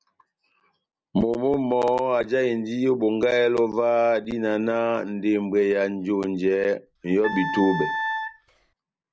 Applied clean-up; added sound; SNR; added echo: none; Wind instrument, woodwind instrument; 6 dB; none.